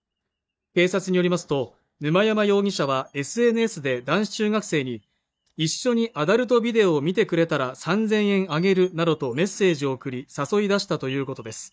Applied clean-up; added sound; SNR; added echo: neural mask model DeepFilterNet 3.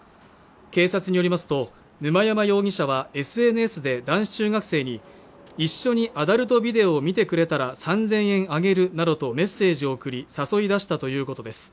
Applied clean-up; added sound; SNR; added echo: none; none; none; none.